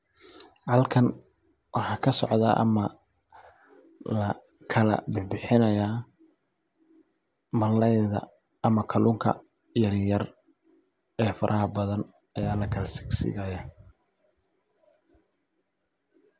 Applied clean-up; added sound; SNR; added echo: none; none; none; none.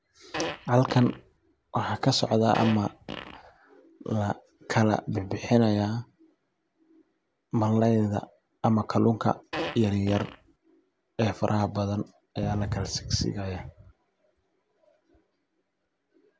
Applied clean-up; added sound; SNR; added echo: none; Fart; 8 dB; none.